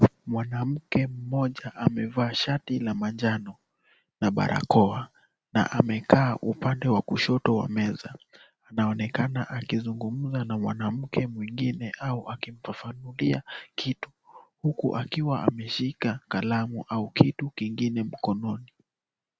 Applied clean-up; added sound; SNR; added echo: none; none; none; none.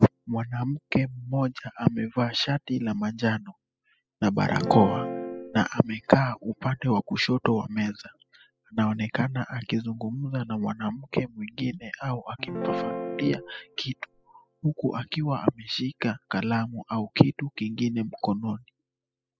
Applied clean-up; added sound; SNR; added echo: classical method spectral subtraction.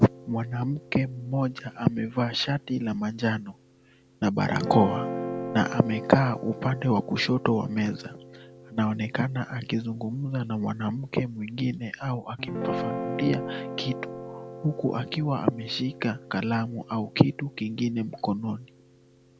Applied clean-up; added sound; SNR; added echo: none; Guitar; 11 dB; none.